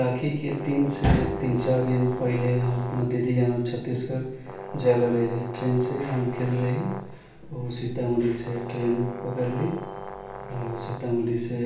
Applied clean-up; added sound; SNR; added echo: none; Brass instrument; 12 dB; reverberation time 0.7 s.